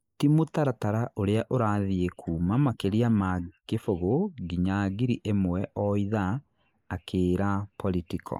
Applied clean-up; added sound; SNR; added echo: neural mask model Resemble Enhance denoiser.